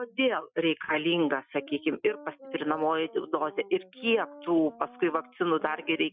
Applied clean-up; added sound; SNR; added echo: classical method Wiener filter.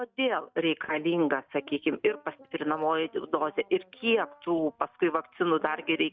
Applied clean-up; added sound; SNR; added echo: neural mask model DeepFilterNet 3.